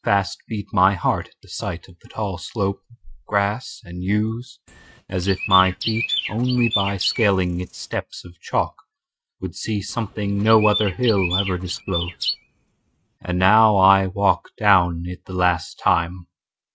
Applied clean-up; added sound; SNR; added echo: neural mask model RNNoise.